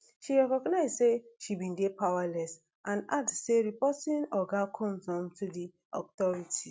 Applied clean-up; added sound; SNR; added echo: none; none; none; none.